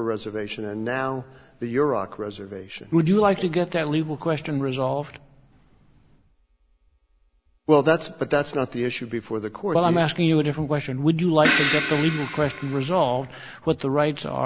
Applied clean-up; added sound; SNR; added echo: none; Crash cymbal; 3 dB; none.